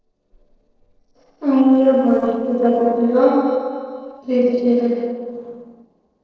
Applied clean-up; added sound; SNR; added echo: neural separator model SepFormer DNS4.